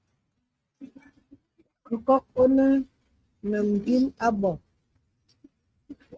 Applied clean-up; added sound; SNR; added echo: neural mask model RNNoise.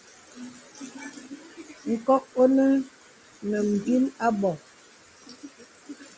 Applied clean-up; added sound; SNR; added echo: none; none; none; none.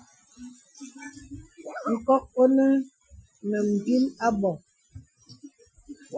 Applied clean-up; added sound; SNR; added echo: classical method Wiener filter.